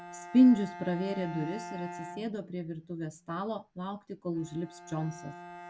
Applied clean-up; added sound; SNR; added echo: none; Bowed string instrument; 14 dB; none.